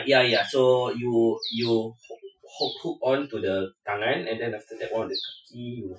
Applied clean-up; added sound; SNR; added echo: classical method Wiener filter.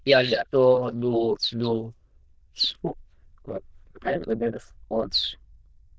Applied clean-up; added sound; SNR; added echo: neural diffusion model UNIVERSE++.